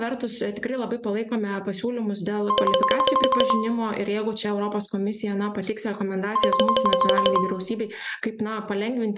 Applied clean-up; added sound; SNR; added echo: none; Marimba, xylophone; -5 dB; none.